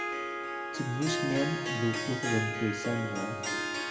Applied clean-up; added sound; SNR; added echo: none; Harp; 0 dB; reverberation time 1.8 s.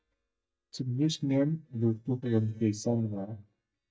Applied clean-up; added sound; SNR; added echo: neural mask model DeepFilterNet 3.